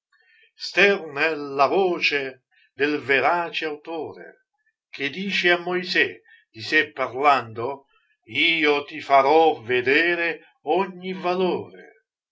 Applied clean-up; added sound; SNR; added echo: none; none; none; none.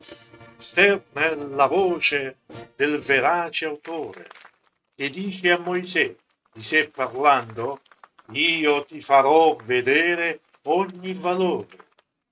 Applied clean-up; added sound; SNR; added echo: neural mask model RNNoise.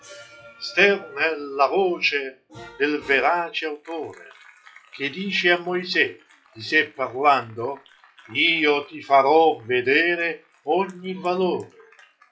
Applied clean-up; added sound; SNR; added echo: classical method log-MMSE.